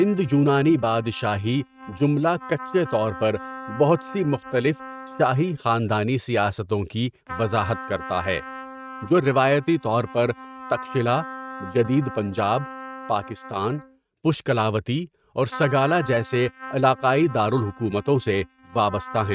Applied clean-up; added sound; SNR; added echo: neural mask model RNNoise.